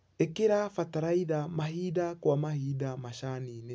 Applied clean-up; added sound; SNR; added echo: none; none; none; none.